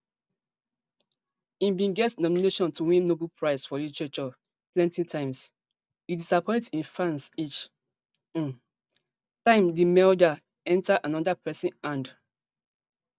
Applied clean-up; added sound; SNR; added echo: none; Tambourine; 18 dB; none.